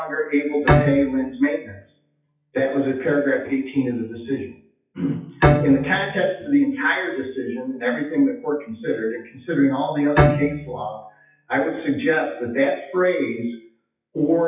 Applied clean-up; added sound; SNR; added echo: classical method WPE with log-MMSE.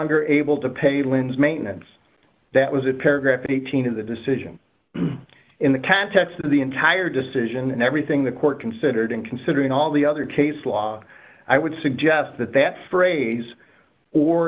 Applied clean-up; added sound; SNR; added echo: none; none; none; none.